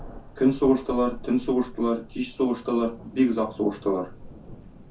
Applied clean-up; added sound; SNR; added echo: none; Thunder; 16 dB; reverberation time 0.3 s.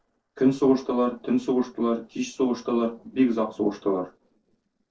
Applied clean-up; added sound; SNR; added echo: neural separator model SepFormer DNS4.